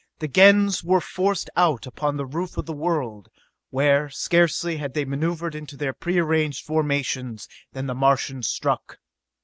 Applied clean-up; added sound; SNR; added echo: none; none; none; none.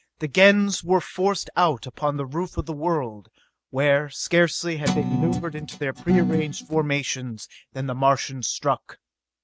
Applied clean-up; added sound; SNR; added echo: neural mask model RNNoise.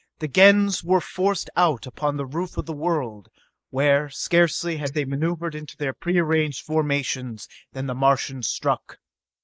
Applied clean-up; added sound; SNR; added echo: neural mask model Resemble Enhance denoiser.